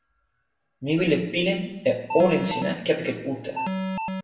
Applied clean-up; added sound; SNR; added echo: none; Alarm; 2 dB; reverberation time 0.9 s.